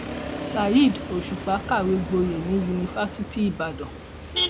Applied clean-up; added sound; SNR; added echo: none; Motor vehicle (road); 7 dB; none.